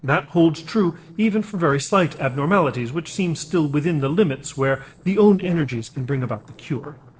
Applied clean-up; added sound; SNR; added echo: neural separator model SepFormer DNS4.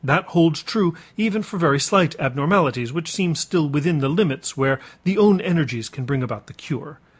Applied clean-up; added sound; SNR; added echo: none; none; none; none.